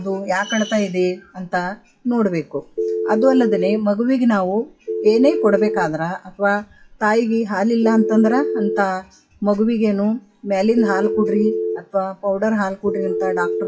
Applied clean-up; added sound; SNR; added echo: classical method WPE with log-MMSE.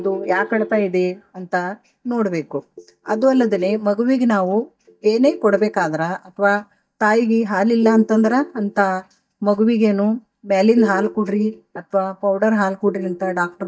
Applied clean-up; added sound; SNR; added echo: neural mask model DeepFilterNet 3.